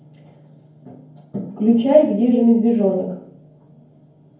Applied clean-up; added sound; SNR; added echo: none; none; none; reverberation time 0.9 s.